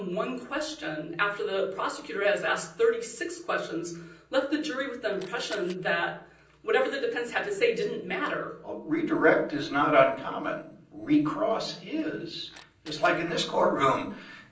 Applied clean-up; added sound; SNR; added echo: neural separator model SepFormer DNS4.